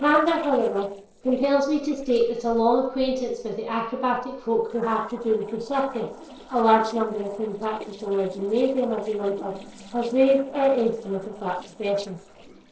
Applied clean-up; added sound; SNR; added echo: neural separator model SepFormer DNS4.